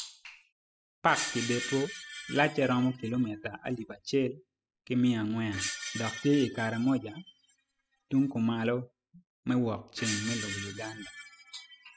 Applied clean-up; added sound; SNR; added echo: classical method spectral subtraction.